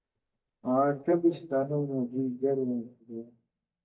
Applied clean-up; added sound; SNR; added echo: neural mask model DeepFilterNet 3.